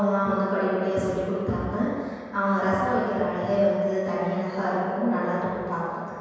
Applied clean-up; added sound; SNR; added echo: none; Bowed string instrument; 16 dB; reverberation time 1.9 s.